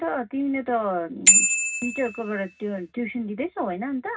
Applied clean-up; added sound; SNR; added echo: none; Bicycle bell; -5 dB; reverberation time 0.4 s.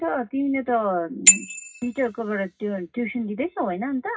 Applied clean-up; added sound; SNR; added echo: classical method WPE with log-MMSE.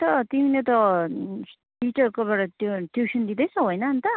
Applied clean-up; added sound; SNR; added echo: none; none; none; none.